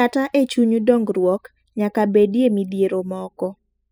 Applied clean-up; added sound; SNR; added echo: classical method spectral subtraction.